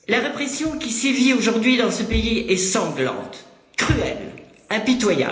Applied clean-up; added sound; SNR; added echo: none; none; none; reverberation time 1.0 s.